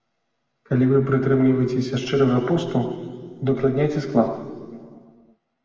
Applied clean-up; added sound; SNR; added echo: none; none; none; reverberation time 1.9 s.